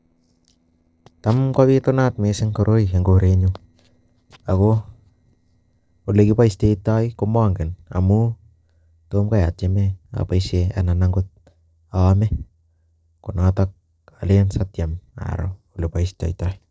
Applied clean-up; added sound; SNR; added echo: neural separator model SepFormer DNS4.